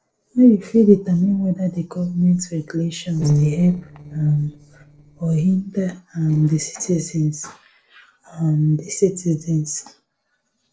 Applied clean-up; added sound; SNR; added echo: neural separator model SepFormer DNS4.